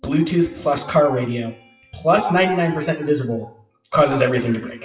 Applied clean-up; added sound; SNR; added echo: classical method WPE with log-MMSE.